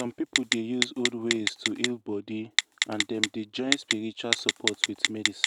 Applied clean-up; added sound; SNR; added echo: none; Telephone; -2 dB; none.